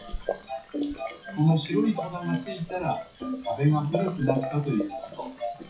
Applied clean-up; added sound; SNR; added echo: classical method WPE with log-MMSE.